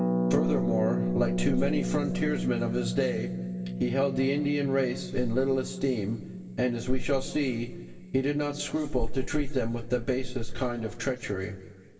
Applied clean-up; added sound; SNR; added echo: none; Harp; 5 dB; reverberation time 1.6 s.